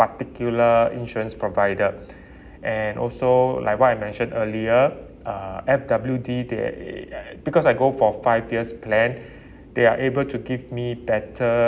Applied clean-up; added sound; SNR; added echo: none; none; none; none.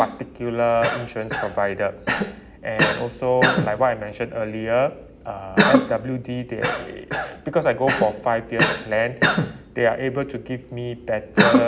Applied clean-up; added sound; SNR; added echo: none; Cough; 1 dB; none.